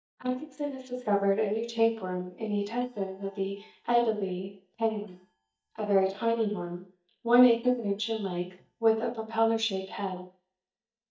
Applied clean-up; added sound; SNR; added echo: neural mask model DeepFilterNet 3.